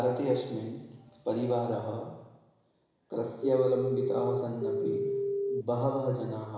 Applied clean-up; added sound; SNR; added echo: none; Telephone; -2 dB; reverberation time 1.0 s.